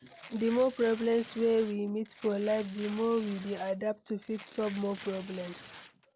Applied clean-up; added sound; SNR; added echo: none; Tearing; 18 dB; none.